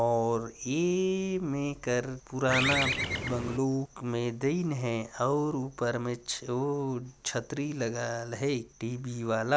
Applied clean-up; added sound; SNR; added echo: none; Bird; 0 dB; none.